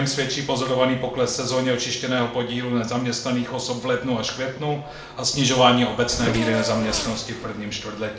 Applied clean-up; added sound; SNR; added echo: none; Race car, auto racing / Accelerating, revving, vroom; 12 dB; reverberation time 0.6 s.